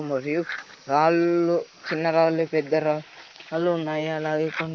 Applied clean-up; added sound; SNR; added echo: neural mask model Resemble Enhance denoiser.